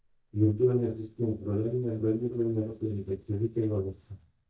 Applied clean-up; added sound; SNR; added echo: neural mask model DeepFilterNet 3.